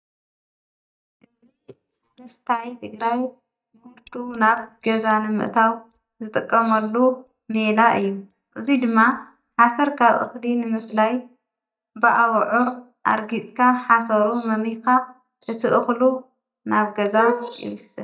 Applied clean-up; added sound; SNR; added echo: neural mask model DeepFilterNet 3.